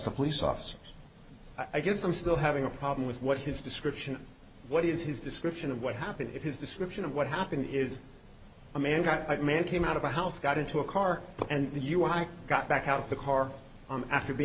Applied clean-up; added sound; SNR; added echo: none; none; none; none.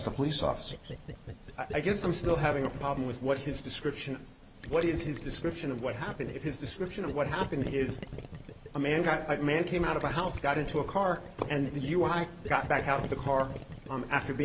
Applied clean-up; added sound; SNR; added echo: none; Gurgling; 11 dB; none.